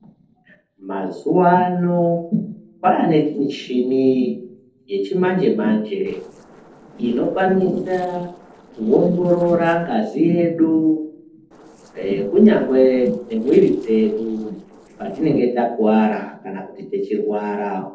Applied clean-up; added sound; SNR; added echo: neural separator model SepFormer DNS4.